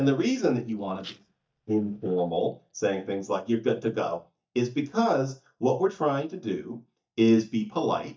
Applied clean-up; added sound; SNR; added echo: neural mask model DeepFilterNet 3.